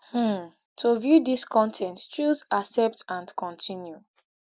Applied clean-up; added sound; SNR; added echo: none; none; none; none.